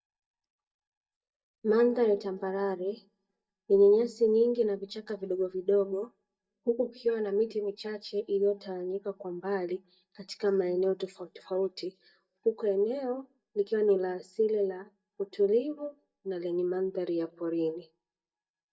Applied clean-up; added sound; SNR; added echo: neural mask model DeepFilterNet 3.